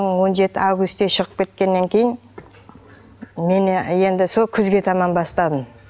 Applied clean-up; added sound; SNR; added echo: none; none; none; none.